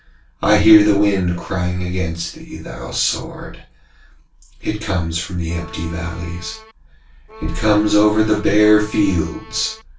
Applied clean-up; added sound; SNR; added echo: none; Bowed string instrument; 20 dB; reverberation time 0.2 s.